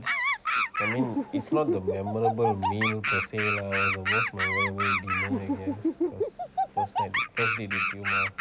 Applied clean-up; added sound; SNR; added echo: none; Animal; -4 dB; none.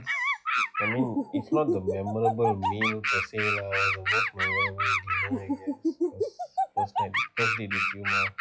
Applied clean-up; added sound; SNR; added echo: classical method log-MMSE.